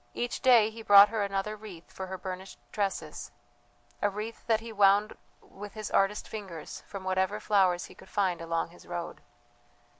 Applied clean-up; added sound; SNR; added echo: none; none; none; none.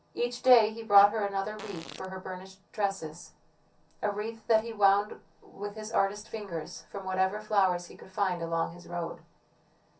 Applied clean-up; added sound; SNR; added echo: none; Fart; 16 dB; reverberation time 0.3 s.